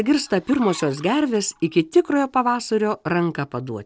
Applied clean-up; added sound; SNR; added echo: none; none; none; none.